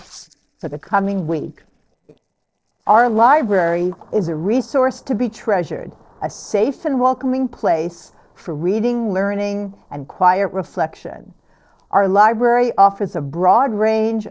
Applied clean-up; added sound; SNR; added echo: neural separator model SepFormer DNS4.